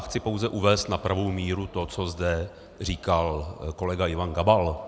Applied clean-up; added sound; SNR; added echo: none; none; none; none.